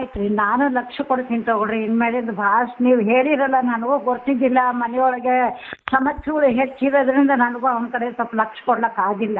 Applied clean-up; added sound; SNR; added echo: neural mask model Resemble Enhance denoiser.